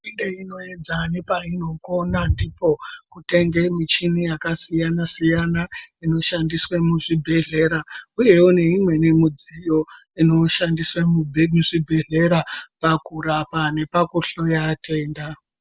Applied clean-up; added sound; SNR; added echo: none; none; none; none.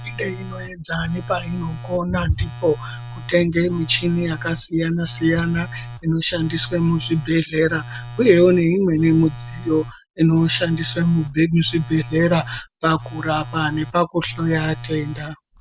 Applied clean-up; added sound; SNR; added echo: none; Telephone; 14 dB; none.